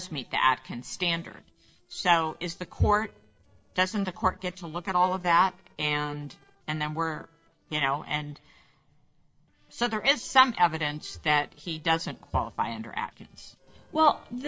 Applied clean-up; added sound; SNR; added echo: neural separator model SepFormer DNS4.